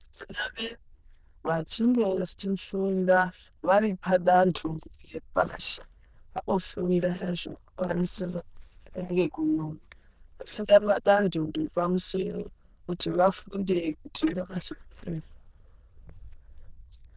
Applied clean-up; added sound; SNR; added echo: neural diffusion model UNIVERSE++.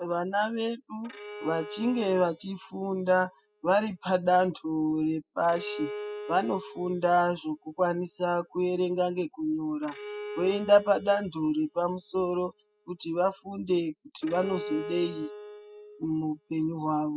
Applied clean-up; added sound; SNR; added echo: classical method spectral subtraction.